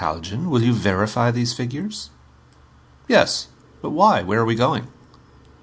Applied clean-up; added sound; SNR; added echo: none; none; none; none.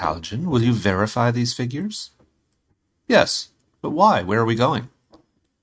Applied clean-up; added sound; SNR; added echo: neural mask model RNNoise.